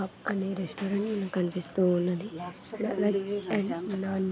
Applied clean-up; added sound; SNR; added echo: none; none; none; none.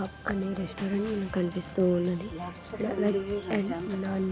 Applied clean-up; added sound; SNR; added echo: none; Organ; 15 dB; none.